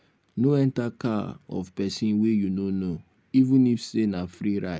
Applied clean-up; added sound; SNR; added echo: none; none; none; none.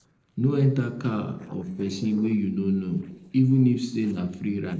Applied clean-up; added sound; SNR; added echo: neural separator model SepFormer DNS4.